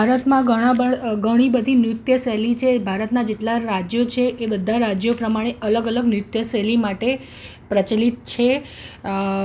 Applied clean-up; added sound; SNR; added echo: none; none; none; none.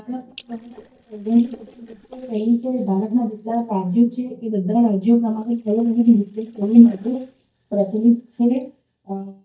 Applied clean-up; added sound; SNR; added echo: neural mask model DeepFilterNet 3.